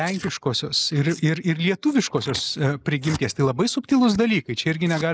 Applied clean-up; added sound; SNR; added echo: neural mask model Resemble Enhance denoiser.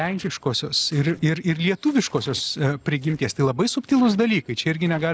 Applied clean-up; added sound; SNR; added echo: neural separator model SepFormer DNS4.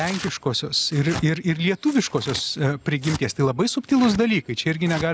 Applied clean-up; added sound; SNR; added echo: none; Tearing; 16 dB; none.